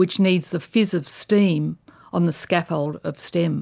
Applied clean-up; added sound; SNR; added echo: none; none; none; none.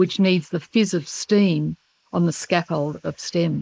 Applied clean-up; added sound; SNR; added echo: neural mask model Resemble Enhance denoiser.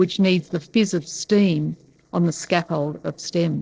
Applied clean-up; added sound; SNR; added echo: neural separator model SepFormer DNS4.